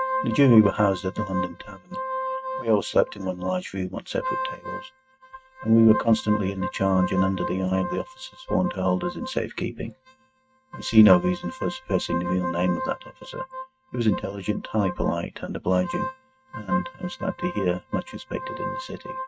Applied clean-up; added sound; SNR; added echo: neural mask model RNNoise.